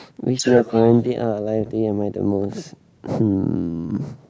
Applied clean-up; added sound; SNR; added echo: neural mask model Resemble Enhance denoiser.